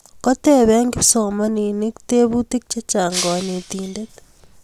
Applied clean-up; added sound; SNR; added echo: none; Shatter; 12 dB; none.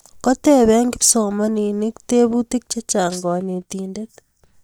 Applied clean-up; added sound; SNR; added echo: neural mask model DeepFilterNet 3.